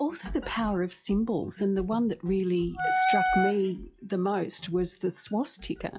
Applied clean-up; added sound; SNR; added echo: classical method log-MMSE.